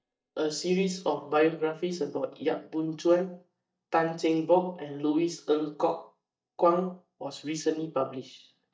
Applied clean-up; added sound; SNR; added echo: neural mask model DeepFilterNet 3.